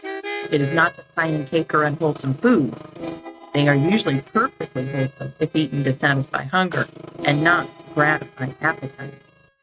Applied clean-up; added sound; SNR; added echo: neural mask model RNNoise.